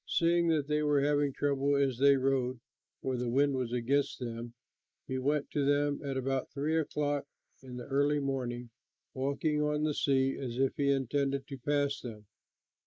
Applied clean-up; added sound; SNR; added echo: neural mask model Resemble Enhance denoiser.